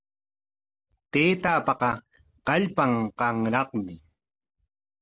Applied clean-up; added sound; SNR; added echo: none; none; none; none.